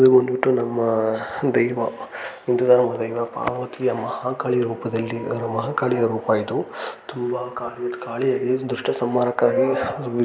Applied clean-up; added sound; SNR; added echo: none; none; none; none.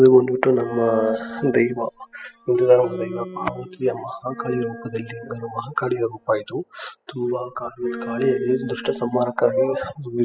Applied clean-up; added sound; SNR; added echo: classical method spectral subtraction.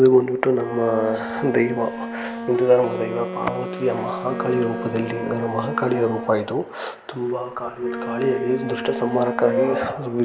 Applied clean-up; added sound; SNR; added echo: none; Wind instrument, woodwind instrument + Bowed string instrument; 9 dB; none.